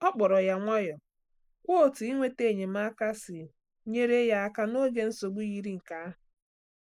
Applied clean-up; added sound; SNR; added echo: neural mask model Resemble Enhance denoiser.